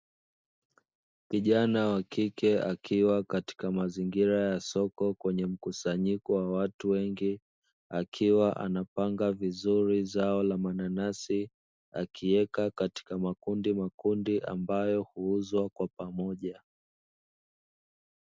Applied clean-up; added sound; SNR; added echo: none; none; none; none.